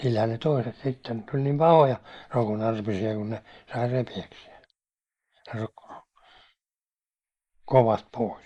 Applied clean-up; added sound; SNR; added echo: neural mask model Resemble Enhance denoiser.